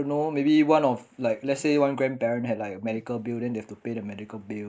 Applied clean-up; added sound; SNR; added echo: neural mask model Resemble Enhance denoiser.